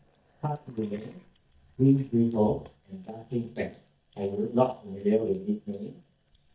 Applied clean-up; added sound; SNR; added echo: neural mask model DeepFilterNet 3.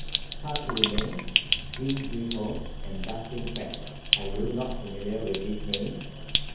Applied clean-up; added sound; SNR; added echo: none; Sink (filling or washing); -3 dB; reverberation time 0.8 s.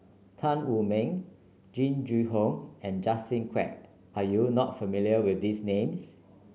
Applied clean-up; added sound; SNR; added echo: none; none; none; none.